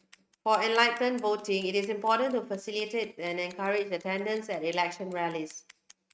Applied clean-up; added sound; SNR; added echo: neural mask model RNNoise.